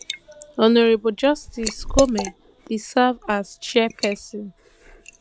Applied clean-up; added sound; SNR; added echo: none; Liquid; 11 dB; none.